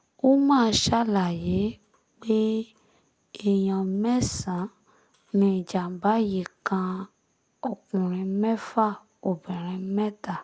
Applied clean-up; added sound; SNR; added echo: none; none; none; none.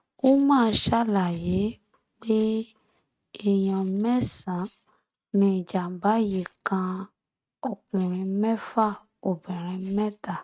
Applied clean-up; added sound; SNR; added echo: neural mask model RNNoise.